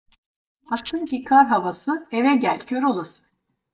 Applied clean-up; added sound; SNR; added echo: neural mask model DeepFilterNet 3.